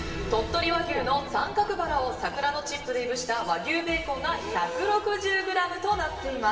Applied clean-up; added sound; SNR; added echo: none; none; none; reverberation time 2.4 s.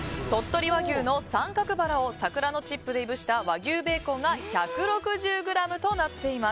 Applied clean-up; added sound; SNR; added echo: none; none; none; none.